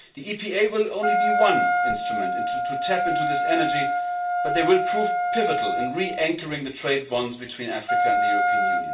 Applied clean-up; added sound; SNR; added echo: none; Wind instrument, woodwind instrument; -2 dB; reverberation time 0.3 s.